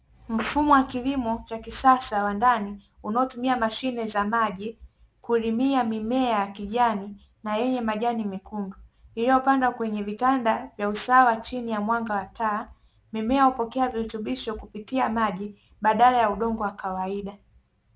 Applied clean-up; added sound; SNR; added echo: none; none; none; none.